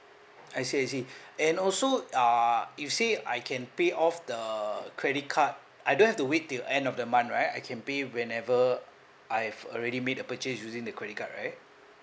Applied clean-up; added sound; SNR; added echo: none; none; none; none.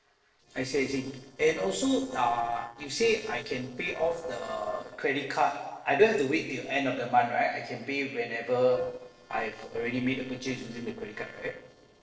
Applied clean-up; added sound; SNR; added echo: neural separator model SepFormer DNS4.